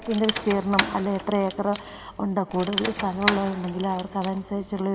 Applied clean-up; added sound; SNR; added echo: none; Rattle / Keys jangling; 6 dB; reverberation time 0.8 s.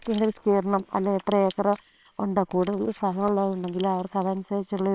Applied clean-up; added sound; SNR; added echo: neural separator model SepFormer WHAMR!.